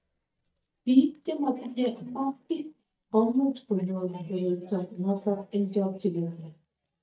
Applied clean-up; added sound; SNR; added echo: neural mask model DeepFilterNet 3.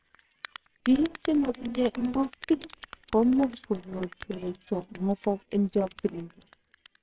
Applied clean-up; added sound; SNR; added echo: neural separator model SepFormer WHAMR!.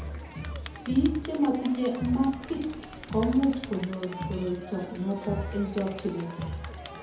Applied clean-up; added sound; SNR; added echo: none; Crowd; 8 dB; reverberation time 2.0 s.